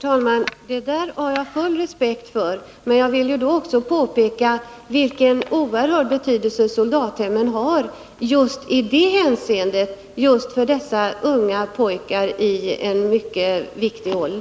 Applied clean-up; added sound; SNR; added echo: none; none; none; none.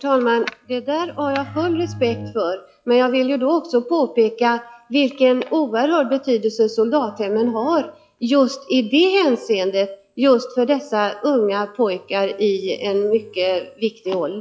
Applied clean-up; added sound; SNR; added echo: classical method log-MMSE.